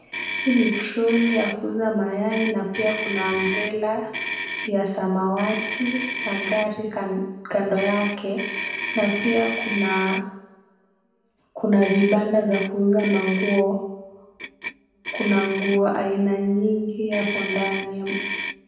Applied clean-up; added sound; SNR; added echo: none; Motor vehicle (road); 8 dB; reverberation time 0.8 s.